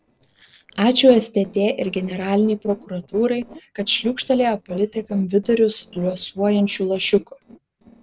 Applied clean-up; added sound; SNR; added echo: neural separator model SepFormer DNS4.